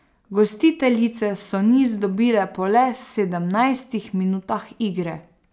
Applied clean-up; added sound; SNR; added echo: none; none; none; none.